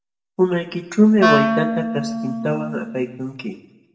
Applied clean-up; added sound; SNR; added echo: none; Wind instrument, woodwind instrument; 1 dB; reverberation time 0.8 s.